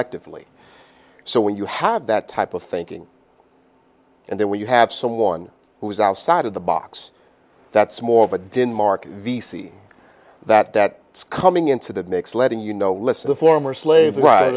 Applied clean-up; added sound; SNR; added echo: none; none; none; none.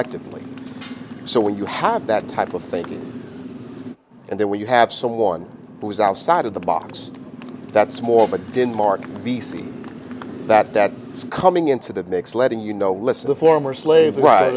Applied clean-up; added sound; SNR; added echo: none; Motorcycle; 15 dB; none.